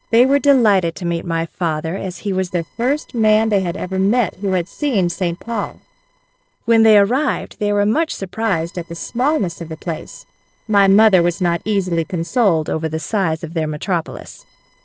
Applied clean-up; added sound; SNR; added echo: neural separator model SepFormer DNS4.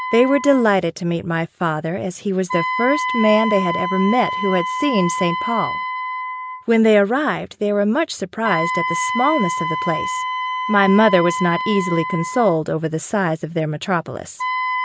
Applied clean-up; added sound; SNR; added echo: none; Wind instrument, woodwind instrument; 6 dB; none.